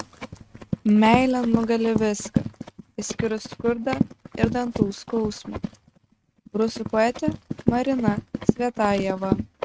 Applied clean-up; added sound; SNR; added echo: neural mask model RNNoise.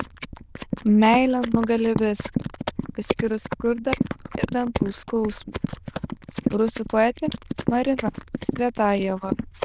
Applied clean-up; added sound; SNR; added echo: neural diffusion model UNIVERSE++.